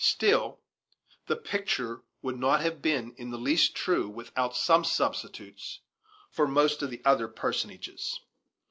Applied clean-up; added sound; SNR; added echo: none; none; none; none.